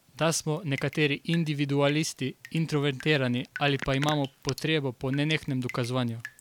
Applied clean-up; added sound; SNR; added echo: none; Drip; 17 dB; none.